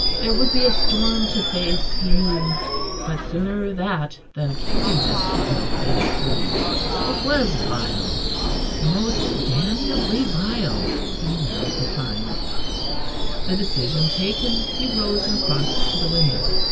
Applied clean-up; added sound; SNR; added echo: none; Screech / Subway, metro, underground; -5 dB; reverberation time 0.1 s.